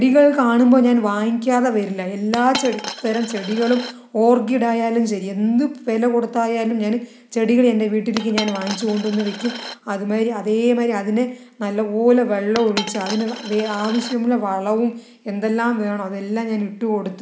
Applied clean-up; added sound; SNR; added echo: none; Coin (dropping); 15 dB; none.